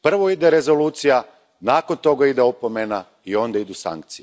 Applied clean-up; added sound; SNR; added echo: none; none; none; none.